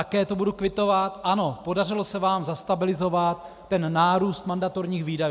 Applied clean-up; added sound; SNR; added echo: none; none; none; none.